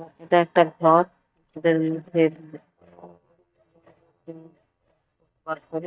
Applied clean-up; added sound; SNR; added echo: neural mask model DeepFilterNet 3.